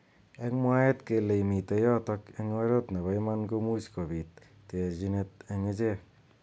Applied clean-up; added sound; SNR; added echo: none; none; none; none.